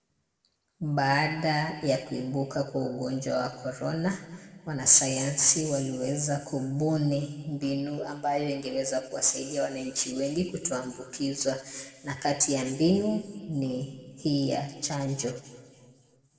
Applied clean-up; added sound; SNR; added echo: none; none; none; reverberation time 1.4 s.